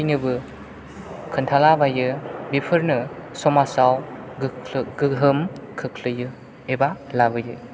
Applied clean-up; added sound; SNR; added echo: none; none; none; none.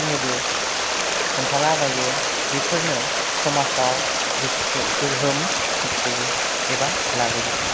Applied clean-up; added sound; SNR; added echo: none; Stream; -5 dB; none.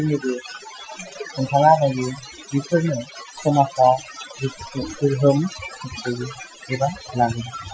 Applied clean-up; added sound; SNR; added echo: classical method Wiener filter.